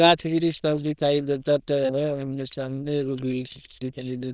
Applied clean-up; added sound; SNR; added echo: neural diffusion model UNIVERSE++.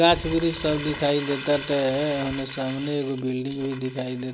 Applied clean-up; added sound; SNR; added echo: none; Crumpling, crinkling; 13 dB; none.